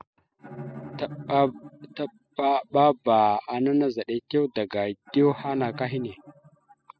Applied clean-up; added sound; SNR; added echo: classical method spectral subtraction.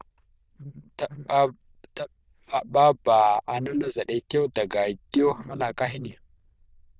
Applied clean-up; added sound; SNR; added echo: neural diffusion model UNIVERSE++.